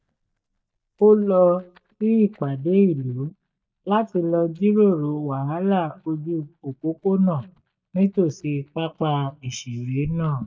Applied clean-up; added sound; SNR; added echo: neural mask model DeepFilterNet 3.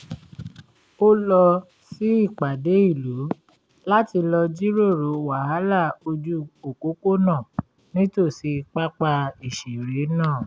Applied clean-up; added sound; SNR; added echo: none; none; none; none.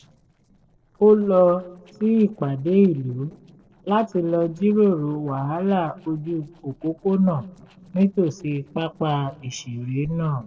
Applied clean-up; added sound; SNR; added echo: neural separator model SepFormer DNS4.